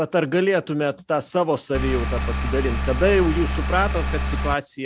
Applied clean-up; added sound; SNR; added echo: none; Engine; 1 dB; none.